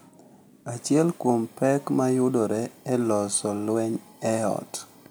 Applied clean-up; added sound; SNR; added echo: none; none; none; none.